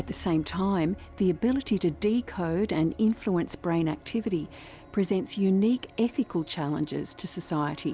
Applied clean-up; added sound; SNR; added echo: none; none; none; none.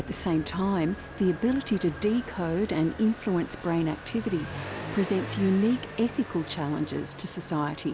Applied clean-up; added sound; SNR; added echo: none; Motorcycle; 12 dB; none.